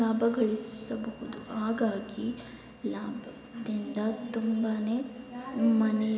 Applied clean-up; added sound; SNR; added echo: none; none; none; reverberation time 1.7 s.